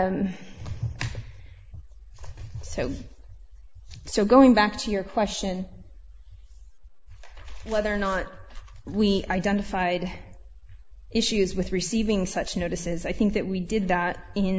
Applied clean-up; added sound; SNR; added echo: none; none; none; none.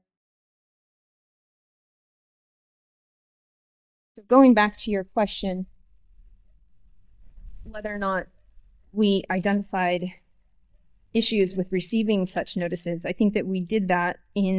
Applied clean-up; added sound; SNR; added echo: neural mask model DeepFilterNet 3.